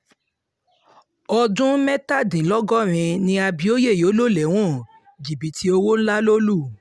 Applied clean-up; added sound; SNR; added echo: none; none; none; none.